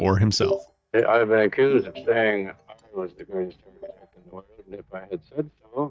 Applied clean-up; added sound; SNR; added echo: neural mask model DeepFilterNet 3.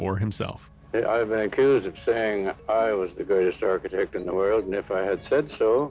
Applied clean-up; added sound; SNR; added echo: none; none; none; none.